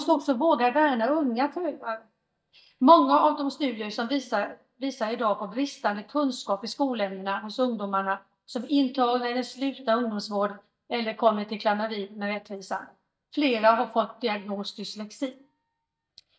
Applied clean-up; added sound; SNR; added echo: neural mask model DeepFilterNet 3.